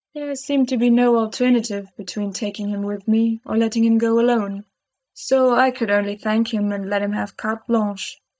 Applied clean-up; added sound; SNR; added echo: neural mask model DeepFilterNet 3.